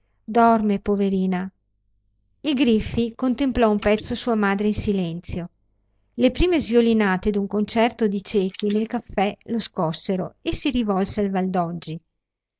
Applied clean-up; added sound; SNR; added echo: neural mask model Resemble Enhance denoiser.